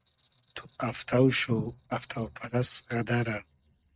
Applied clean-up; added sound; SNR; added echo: neural mask model RNNoise.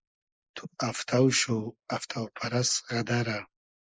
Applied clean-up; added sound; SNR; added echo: neural mask model Resemble Enhance denoiser.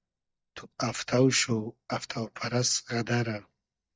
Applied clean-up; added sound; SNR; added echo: neural mask model DeepFilterNet 3.